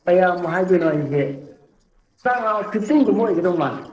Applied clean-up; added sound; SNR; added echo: neural separator model SepFormer DNS4.